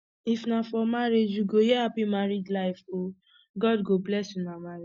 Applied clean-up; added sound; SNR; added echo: none; none; none; none.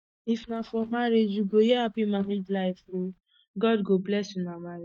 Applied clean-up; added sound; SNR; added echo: neural mask model DeepFilterNet 3.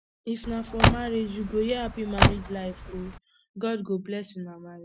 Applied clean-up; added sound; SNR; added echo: none; Car; -5 dB; none.